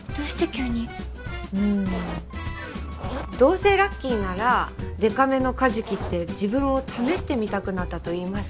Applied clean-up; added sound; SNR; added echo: none; Zipper (clothing); 17 dB; none.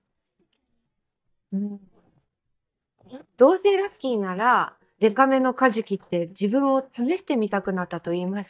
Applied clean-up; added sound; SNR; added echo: neural mask model DeepFilterNet 3.